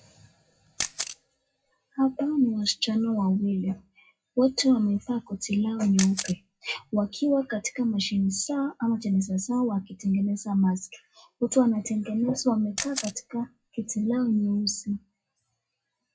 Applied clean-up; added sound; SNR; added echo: classical method WPE with log-MMSE.